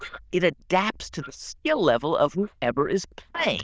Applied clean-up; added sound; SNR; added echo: neural diffusion model UNIVERSE++.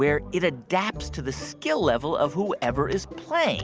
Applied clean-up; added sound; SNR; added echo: none; none; none; none.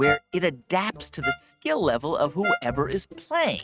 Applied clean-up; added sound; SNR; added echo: neural mask model RNNoise.